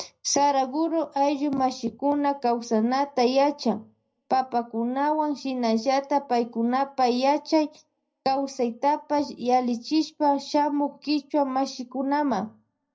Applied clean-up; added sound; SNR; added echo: none; none; none; reverberation time 0.4 s.